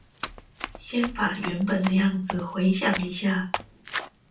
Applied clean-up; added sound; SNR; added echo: none; Run; 10 dB; reverberation time 0.3 s.